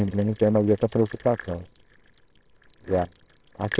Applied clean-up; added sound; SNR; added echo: neural separator model SepFormer WHAMR!.